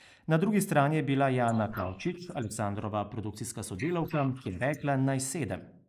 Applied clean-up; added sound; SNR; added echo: neural mask model Resemble Enhance denoiser.